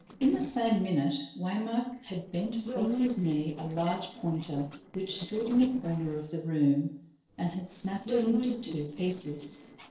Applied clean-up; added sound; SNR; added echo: neural separator model SepFormer DNS4.